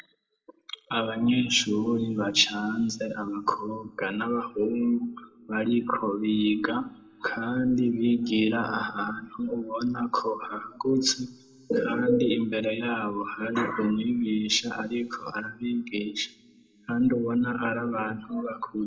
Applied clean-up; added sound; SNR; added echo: none; none; none; reverberation time 1.2 s.